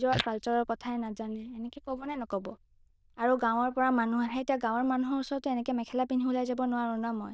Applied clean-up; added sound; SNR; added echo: neural diffusion model UNIVERSE++.